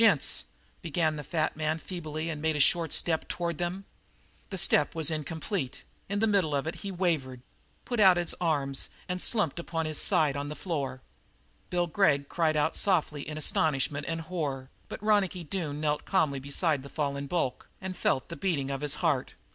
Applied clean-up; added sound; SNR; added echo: none; none; none; none.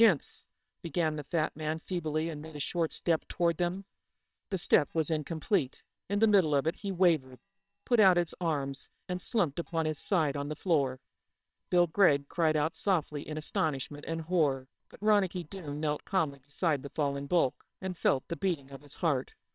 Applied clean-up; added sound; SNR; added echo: neural separator model SepFormer WHAMR!.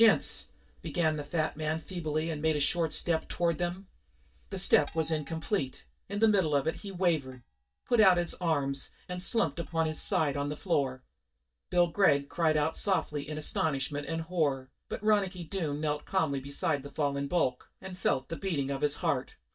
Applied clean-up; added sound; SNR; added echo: neural mask model DeepFilterNet 3.